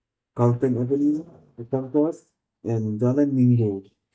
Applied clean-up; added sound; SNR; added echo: neural mask model DeepFilterNet 3.